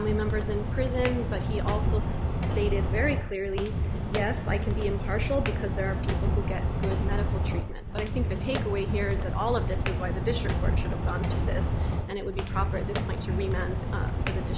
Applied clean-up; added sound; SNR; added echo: none; Walk, footsteps; -4 dB; none.